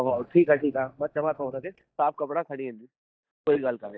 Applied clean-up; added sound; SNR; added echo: neural mask model DeepFilterNet 3.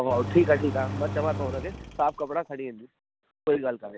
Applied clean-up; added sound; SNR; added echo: none; Engine; 6 dB; none.